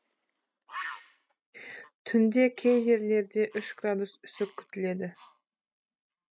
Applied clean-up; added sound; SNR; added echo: neural mask model RNNoise.